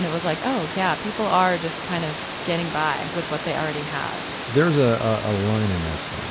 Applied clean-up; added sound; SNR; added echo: none; Water; 6 dB; none.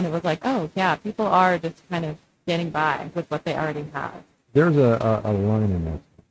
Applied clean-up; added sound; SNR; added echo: neural mask model RNNoise.